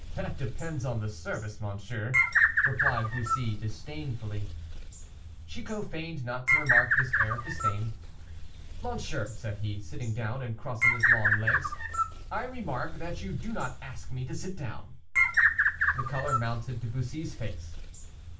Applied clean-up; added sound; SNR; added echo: none; Bird; -3 dB; reverberation time 0.2 s.